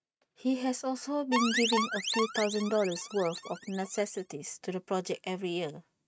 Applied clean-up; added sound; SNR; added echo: neural mask model RNNoise.